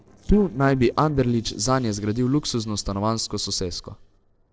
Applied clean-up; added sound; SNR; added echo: neural separator model SepFormer DNS4.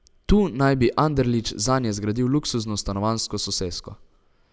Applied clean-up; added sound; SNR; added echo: none; none; none; none.